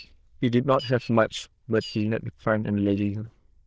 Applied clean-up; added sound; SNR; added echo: neural diffusion model UNIVERSE++.